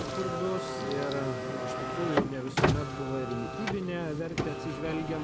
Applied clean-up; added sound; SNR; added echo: none; Car; -2 dB; none.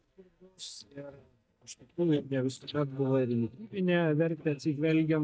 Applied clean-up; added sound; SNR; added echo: neural mask model DeepFilterNet 3.